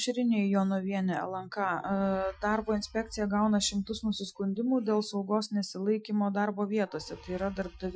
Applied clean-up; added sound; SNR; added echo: classical method Wiener filter.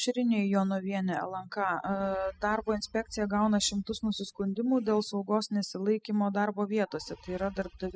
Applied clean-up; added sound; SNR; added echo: classical method spectral subtraction.